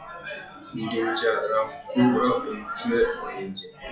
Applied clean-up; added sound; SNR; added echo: classical method WPE with log-MMSE.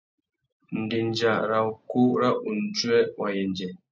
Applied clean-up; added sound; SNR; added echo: none; none; none; none.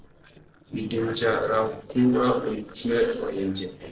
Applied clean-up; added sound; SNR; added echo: neural separator model SepFormer DNS4.